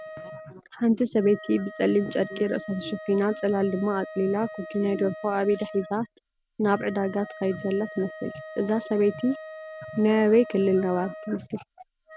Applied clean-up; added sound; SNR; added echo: none; Wind instrument, woodwind instrument; 15 dB; none.